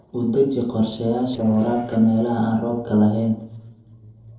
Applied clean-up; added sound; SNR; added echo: neural separator model SepFormer DNS4.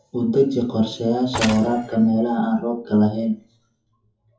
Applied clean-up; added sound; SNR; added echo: classical method WPE with log-MMSE.